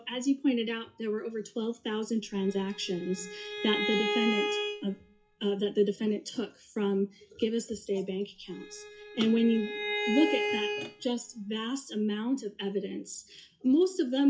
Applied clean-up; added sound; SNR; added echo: classical method WPE with log-MMSE.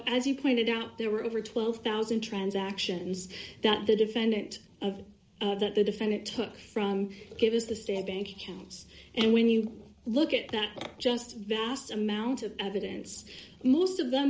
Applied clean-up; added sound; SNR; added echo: none; none; none; none.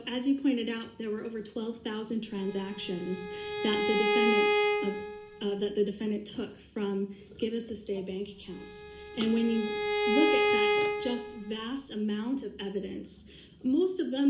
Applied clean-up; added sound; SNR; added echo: none; Bowed string instrument; -2 dB; reverberation time 0.4 s.